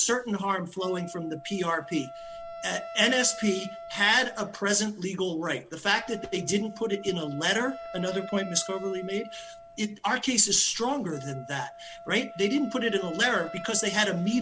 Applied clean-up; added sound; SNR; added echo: none; Wind instrument, woodwind instrument; 14 dB; none.